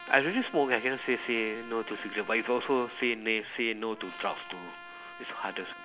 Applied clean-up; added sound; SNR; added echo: none; Trumpet; 16 dB; none.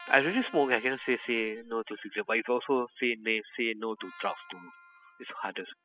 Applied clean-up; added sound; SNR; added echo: classical method spectral subtraction.